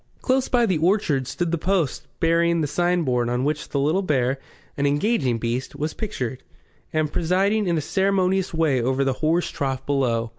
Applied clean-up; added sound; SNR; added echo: none; none; none; none.